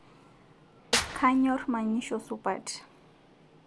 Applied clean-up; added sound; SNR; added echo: none; Clapping / Drum kit; 5 dB; none.